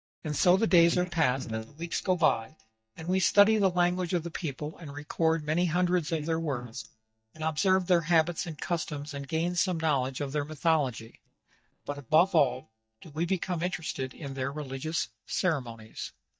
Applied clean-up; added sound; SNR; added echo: neural mask model DeepFilterNet 3.